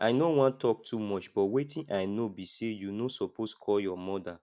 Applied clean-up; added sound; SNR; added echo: none; none; none; none.